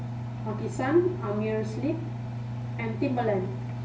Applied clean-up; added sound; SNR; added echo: none; Engine; 3 dB; reverberation time 0.2 s.